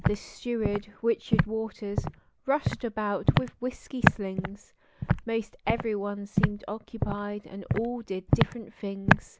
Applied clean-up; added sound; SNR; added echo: none; Walk, footsteps; -2 dB; none.